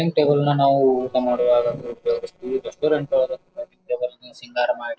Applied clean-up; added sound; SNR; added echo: neural separator model SepFormer DNS4.